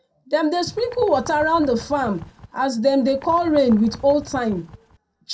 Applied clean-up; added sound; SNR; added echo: none; Bird; 19 dB; reverberation time 0.2 s.